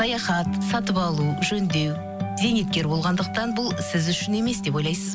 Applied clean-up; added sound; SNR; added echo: none; none; none; none.